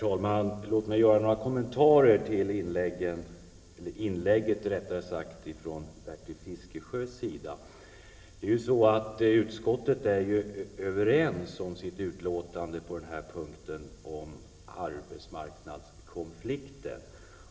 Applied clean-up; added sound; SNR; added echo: none; none; none; reverberation time 2.2 s.